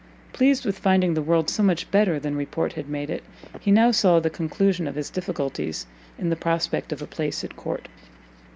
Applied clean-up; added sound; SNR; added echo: none; none; none; none.